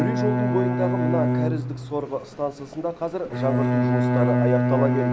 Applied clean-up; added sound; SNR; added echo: none; Bowed string instrument; -4 dB; none.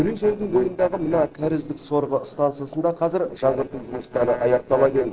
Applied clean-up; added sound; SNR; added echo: neural separator model SepFormer DNS4.